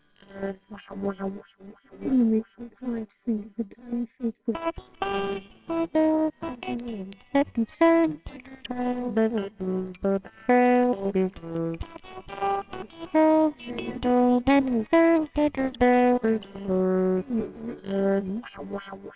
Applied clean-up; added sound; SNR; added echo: neural separator model SepFormer WHAMR!.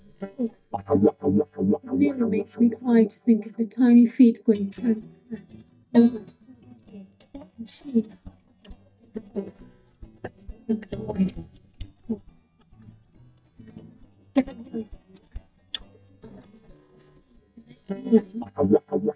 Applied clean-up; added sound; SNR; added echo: neural mask model DeepFilterNet 3.